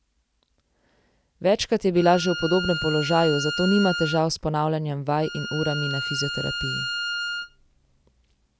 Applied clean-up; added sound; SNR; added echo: none; Bowed string instrument; 6 dB; none.